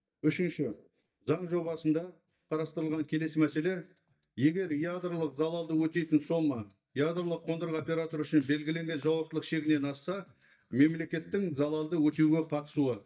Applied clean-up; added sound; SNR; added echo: neural mask model DeepFilterNet 3.